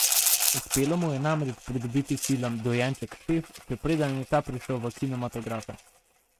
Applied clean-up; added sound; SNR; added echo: neural mask model RNNoise.